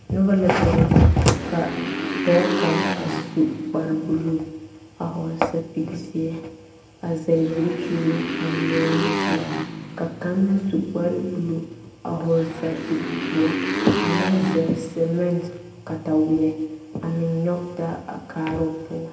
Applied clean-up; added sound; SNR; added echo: none; Motorcycle; 5 dB; reverberation time 0.3 s.